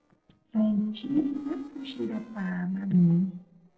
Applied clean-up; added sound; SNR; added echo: neural separator model SepFormer DNS4.